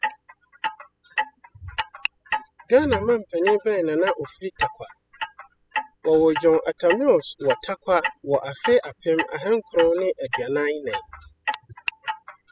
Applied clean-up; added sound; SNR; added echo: classical method spectral subtraction.